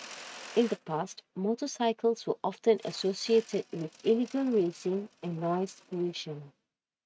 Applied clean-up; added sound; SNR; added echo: neural mask model RNNoise.